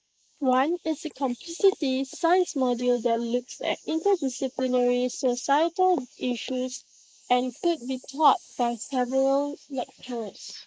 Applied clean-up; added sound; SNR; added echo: neural mask model Resemble Enhance denoiser.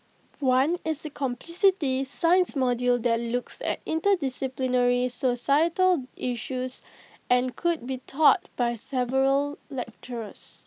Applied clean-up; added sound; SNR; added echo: none; none; none; none.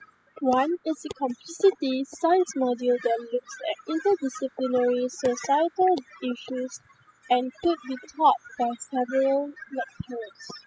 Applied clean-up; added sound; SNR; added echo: classical method spectral subtraction.